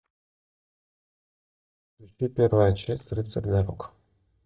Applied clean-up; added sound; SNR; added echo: neural mask model DeepFilterNet 3.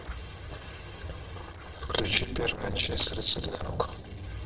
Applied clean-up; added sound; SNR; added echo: neural separator model SepFormer DNS4.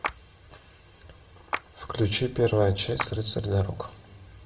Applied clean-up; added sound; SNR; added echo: none; Clapping; 12 dB; reverberation time 0.5 s.